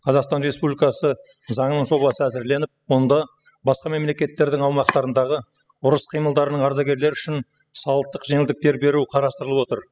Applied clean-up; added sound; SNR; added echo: classical method spectral subtraction.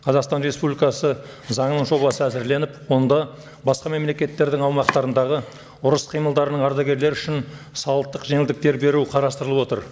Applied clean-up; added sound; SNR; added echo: none; Domestic sounds, home sounds; 18 dB; none.